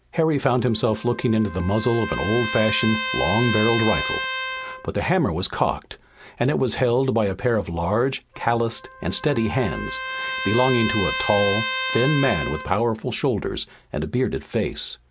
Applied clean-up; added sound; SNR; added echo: none; Trumpet; 8 dB; none.